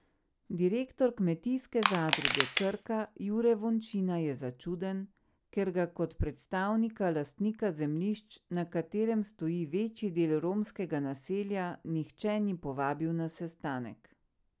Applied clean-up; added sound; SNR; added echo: none; Crushing; -2 dB; none.